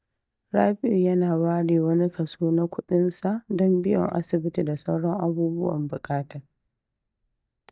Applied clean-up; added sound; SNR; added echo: neural mask model DeepFilterNet 3.